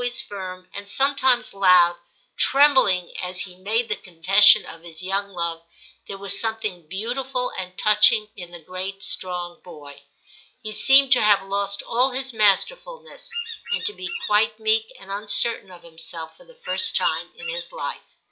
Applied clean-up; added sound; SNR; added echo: classical method log-MMSE.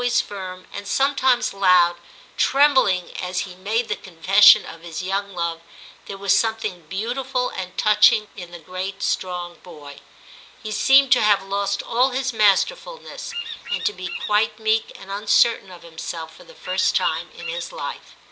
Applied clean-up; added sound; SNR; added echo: none; Bird vocalization, bird call, bird song; 7 dB; none.